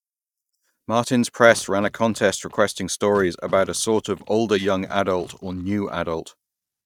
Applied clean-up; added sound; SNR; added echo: neural mask model DeepFilterNet 3.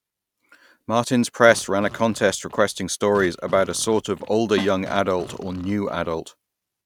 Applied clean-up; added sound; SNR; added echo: none; Snare drum + Fart; 19 dB; none.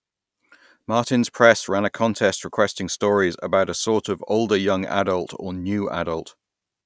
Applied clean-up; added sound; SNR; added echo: none; none; none; none.